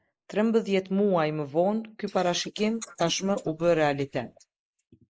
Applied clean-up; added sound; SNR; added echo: neural mask model Resemble Enhance denoiser.